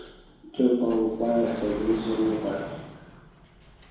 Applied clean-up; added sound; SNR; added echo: none; Sliding door; 13 dB; reverberation time 1.1 s.